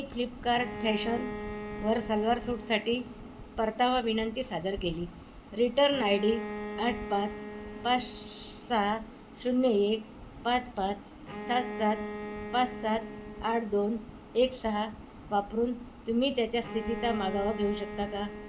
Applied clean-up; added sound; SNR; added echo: none; Bowed string instrument; 11 dB; none.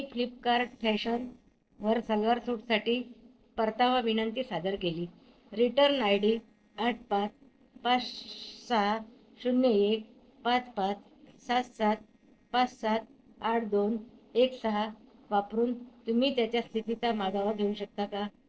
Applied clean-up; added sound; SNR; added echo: neural separator model SepFormer DNS4.